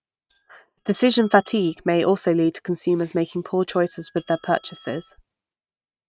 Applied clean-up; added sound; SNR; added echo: neural mask model RNNoise.